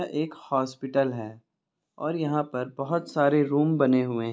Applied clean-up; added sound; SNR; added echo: none; none; none; none.